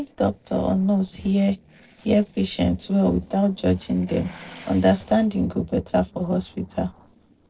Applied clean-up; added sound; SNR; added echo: neural separator model SepFormer DNS4.